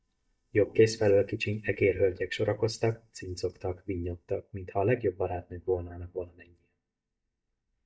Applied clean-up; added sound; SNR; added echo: neural mask model DeepFilterNet 3.